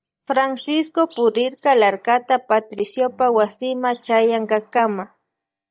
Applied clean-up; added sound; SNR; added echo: neural mask model DeepFilterNet 3.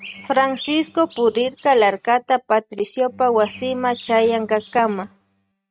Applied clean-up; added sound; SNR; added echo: neural mask model RNNoise.